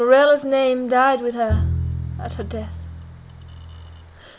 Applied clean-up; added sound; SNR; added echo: none; Bowed string instrument; 6 dB; none.